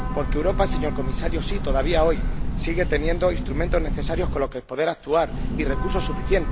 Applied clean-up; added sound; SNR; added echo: none; Train / Breathing; -1 dB; none.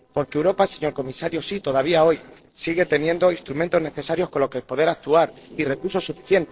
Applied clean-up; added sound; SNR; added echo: neural separator model SepFormer DNS4.